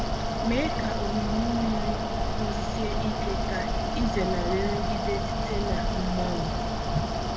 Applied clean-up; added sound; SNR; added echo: none; Mechanical fan; -4 dB; reverberation time 1.1 s.